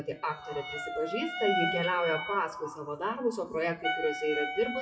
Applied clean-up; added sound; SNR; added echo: classical method WPE with log-MMSE.